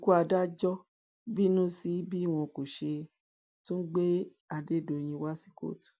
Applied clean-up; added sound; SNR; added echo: none; none; none; none.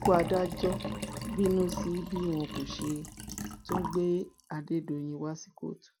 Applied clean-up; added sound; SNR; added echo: none; Liquid; 7 dB; none.